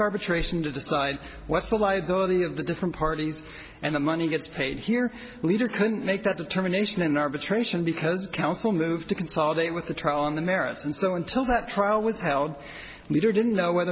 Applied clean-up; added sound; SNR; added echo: none; none; none; none.